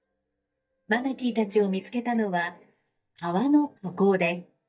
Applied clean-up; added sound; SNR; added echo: neural mask model DeepFilterNet 3.